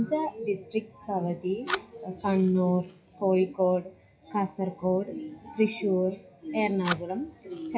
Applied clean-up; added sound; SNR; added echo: classical method WPE with log-MMSE.